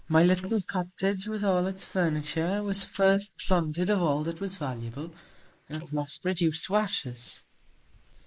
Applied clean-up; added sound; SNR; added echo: neural mask model Resemble Enhance denoiser.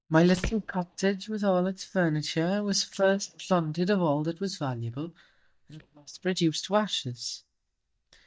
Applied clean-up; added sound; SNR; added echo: neural mask model DeepFilterNet 3.